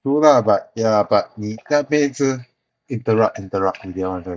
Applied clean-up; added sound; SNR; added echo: neural mask model DeepFilterNet 3.